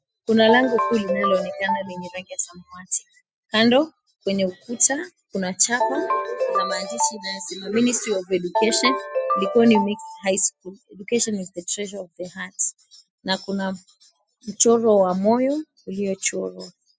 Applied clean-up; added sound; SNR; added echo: classical method spectral subtraction.